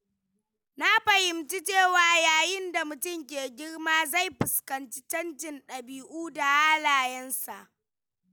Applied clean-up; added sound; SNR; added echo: none; none; none; none.